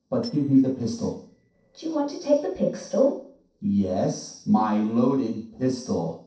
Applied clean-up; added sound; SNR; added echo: neural separator model SepFormer DNS4.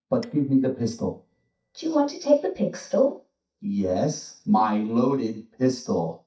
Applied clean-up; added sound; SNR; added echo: neural mask model DeepFilterNet 3.